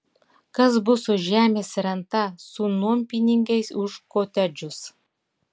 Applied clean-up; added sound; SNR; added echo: none; none; none; none.